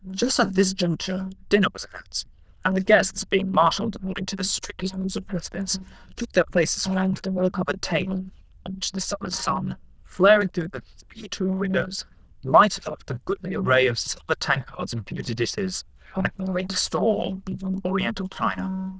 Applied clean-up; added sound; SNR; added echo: neural diffusion model UNIVERSE++.